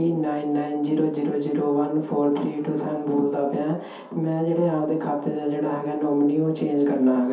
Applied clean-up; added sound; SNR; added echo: none; none; none; reverberation time 0.5 s.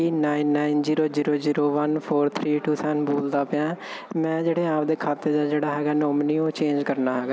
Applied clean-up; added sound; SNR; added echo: none; none; none; none.